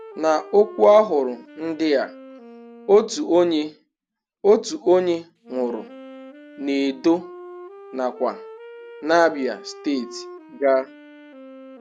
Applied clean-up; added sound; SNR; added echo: none; Wind instrument, woodwind instrument; 19 dB; none.